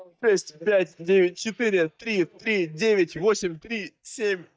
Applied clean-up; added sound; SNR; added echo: neural mask model DeepFilterNet 3.